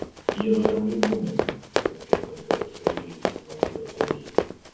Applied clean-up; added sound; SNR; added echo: none; Run; -3 dB; reverberation time 0.8 s.